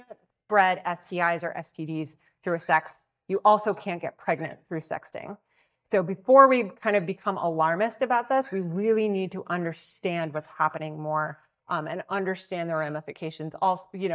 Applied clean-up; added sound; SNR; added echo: neural mask model DeepFilterNet 3.